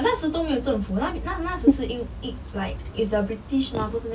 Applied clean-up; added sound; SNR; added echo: none; none; none; none.